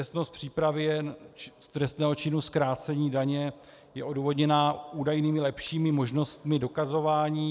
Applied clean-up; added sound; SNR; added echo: none; none; none; none.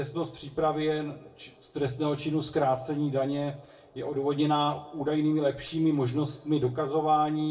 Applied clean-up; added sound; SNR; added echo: none; none; none; reverberation time 0.3 s.